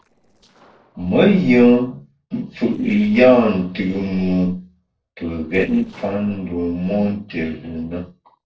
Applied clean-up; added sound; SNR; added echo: neural separator model SepFormer DNS4.